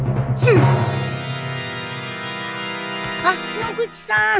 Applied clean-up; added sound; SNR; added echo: none; none; none; none.